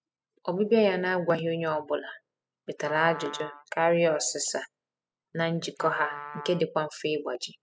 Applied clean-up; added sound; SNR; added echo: classical method spectral subtraction.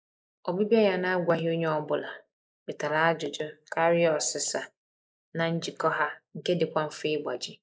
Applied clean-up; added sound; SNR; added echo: neural mask model Resemble Enhance denoiser.